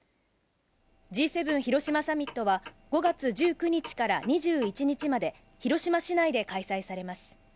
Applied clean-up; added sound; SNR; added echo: none; Clock; 18 dB; none.